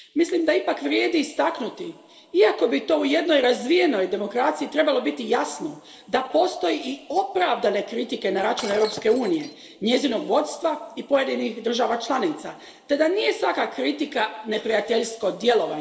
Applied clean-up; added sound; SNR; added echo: none; Shatter; 14 dB; reverberation time 2.8 s.